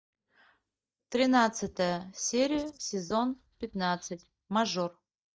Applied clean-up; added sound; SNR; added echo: neural mask model DeepFilterNet 3.